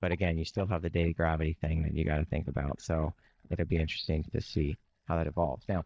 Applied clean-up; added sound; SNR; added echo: neural mask model DeepFilterNet 3.